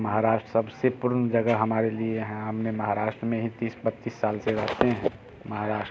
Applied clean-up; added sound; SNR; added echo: none; none; none; none.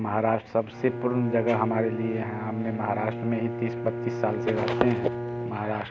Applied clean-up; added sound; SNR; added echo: none; Bowed string instrument; 5 dB; none.